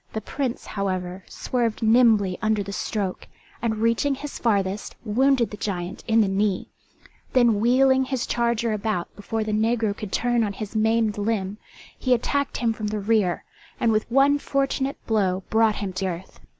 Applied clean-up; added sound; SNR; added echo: none; none; none; none.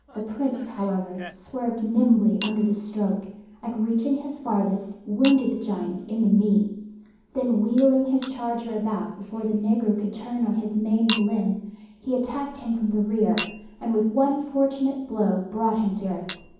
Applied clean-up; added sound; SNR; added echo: none; Chink, clink; 11 dB; reverberation time 1.2 s.